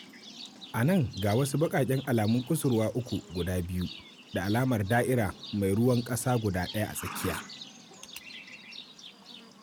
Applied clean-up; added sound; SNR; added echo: none; Livestock, farm animals, working animals; 16 dB; none.